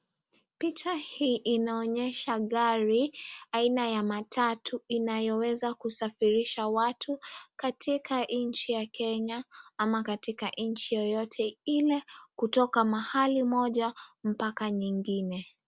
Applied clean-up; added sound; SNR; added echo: none; none; none; none.